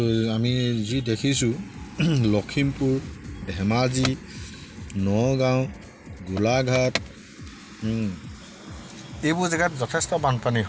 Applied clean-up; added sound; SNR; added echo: none; Drum kit; 19 dB; none.